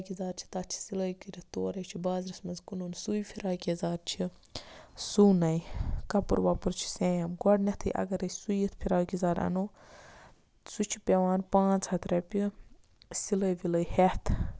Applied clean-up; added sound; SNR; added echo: none; none; none; none.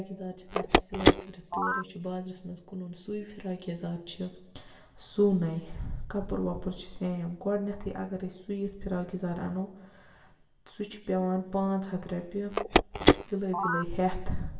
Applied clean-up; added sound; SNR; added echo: none; Telephone; -4 dB; reverberation time 0.7 s.